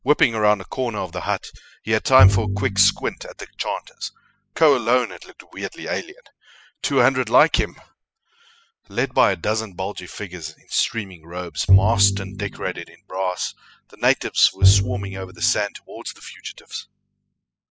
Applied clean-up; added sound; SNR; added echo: classical method spectral subtraction.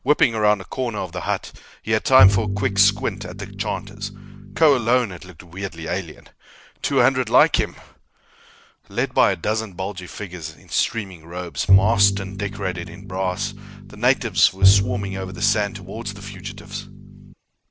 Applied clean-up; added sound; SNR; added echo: none; Bowed string instrument; 0 dB; none.